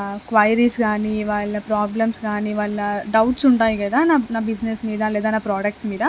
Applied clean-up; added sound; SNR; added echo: none; none; none; none.